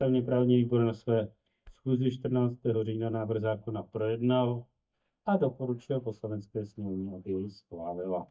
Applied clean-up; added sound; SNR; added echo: neural mask model DeepFilterNet 3.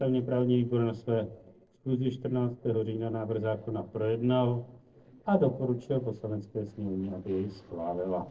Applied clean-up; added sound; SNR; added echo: neural separator model SepFormer DNS4.